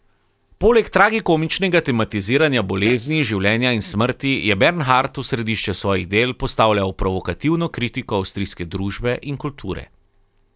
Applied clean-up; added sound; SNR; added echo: neural separator model SepFormer DNS4.